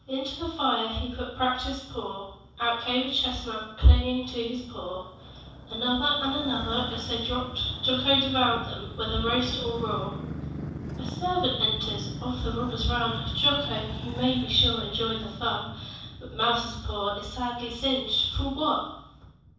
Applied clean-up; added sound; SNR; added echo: none; Motorcycle; 11 dB; reverberation time 0.7 s.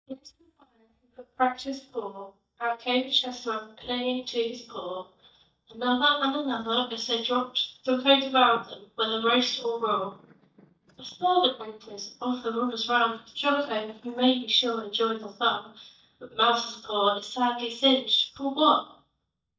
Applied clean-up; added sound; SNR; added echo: neural mask model DeepFilterNet 3.